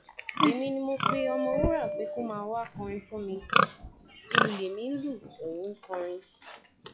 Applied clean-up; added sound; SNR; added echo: classical method log-MMSE.